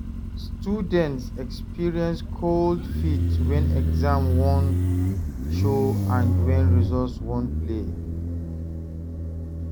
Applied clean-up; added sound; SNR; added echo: none; Motorcycle; -4 dB; none.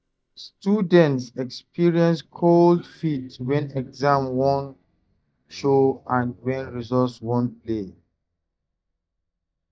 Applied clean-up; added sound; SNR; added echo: neural mask model DeepFilterNet 3.